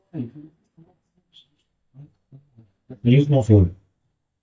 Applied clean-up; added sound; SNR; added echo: neural mask model DeepFilterNet 3.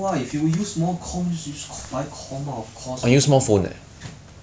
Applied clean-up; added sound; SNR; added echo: none; none; none; none.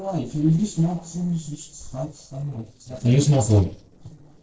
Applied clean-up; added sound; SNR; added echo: neural separator model SepFormer DNS4.